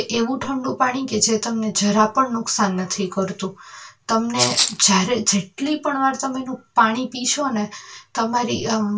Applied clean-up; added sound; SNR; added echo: none; Rattle (instrument); 0 dB; reverberation time 0.2 s.